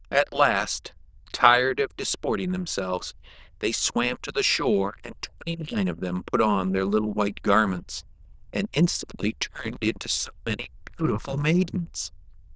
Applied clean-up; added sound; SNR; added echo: neural diffusion model UNIVERSE++.